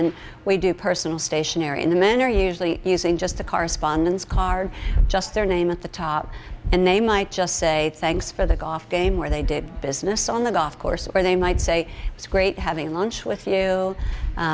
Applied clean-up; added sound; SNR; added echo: none; none; none; none.